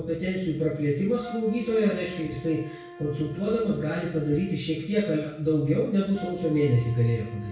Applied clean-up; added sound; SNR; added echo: none; Wind instrument, woodwind instrument; 19 dB; reverberation time 0.6 s.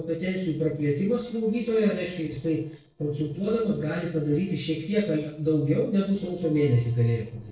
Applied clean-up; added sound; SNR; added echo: neural separator model SepFormer DNS4.